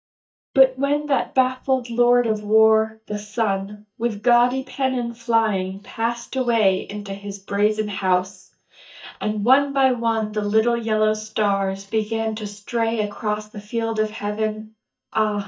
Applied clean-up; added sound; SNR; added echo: neural mask model DeepFilterNet 3.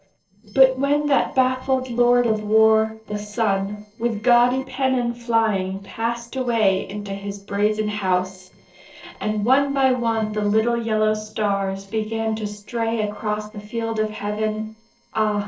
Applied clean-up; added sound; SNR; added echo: neural separator model SepFormer DNS4.